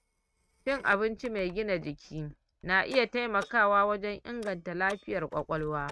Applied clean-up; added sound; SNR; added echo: neural mask model RNNoise.